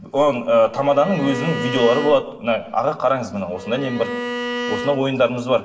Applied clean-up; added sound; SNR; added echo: none; Bowed string instrument; 9 dB; reverberation time 1.5 s.